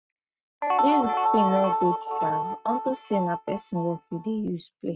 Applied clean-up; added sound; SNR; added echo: neural mask model RNNoise.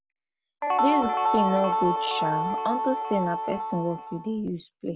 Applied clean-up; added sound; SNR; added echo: none; Guitar; -2 dB; none.